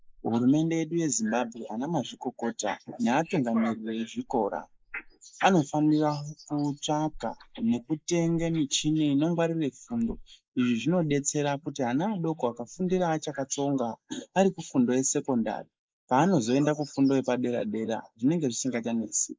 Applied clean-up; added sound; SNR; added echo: neural mask model Resemble Enhance denoiser.